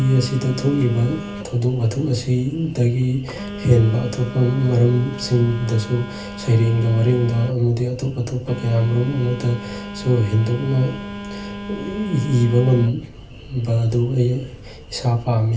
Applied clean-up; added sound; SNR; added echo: none; Telephone; 13 dB; reverberation time 0.3 s.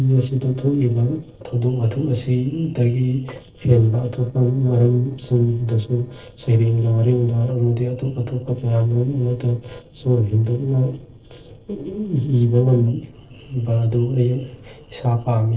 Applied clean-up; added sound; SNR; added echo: neural separator model SepFormer DNS4.